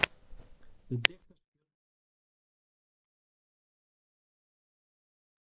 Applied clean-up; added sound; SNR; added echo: neural mask model DeepFilterNet 3.